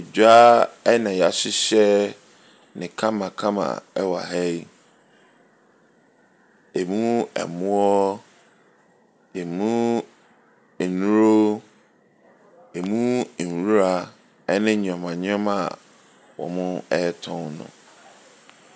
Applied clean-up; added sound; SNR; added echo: none; none; none; none.